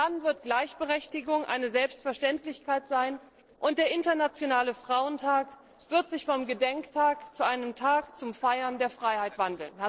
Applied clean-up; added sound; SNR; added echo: neural separator model SepFormer DNS4.